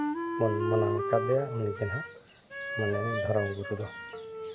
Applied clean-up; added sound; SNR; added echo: none; Wind instrument, woodwind instrument; 3 dB; none.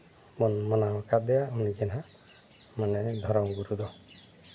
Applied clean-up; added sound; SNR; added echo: none; none; none; none.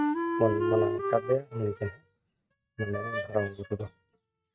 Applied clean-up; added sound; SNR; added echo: neural mask model RNNoise.